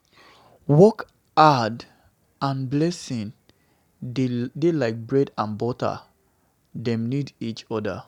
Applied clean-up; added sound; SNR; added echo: none; none; none; none.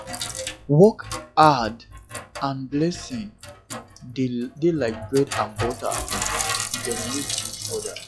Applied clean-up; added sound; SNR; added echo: classical method log-MMSE.